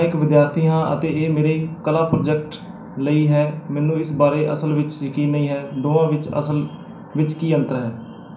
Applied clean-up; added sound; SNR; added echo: none; none; none; reverberation time 0.6 s.